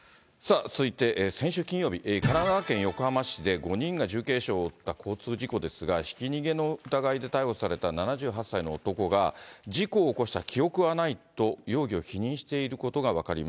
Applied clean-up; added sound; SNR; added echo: none; none; none; none.